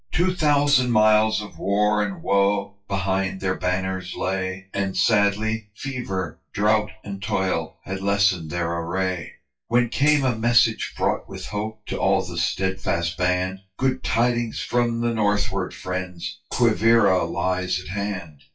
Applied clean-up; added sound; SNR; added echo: classical method WPE with log-MMSE.